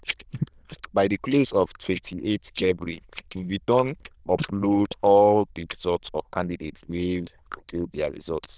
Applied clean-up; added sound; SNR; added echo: neural diffusion model UNIVERSE++.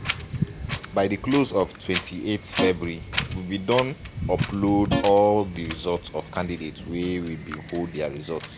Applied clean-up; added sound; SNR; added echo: none; Guitar + Wind; 6 dB; none.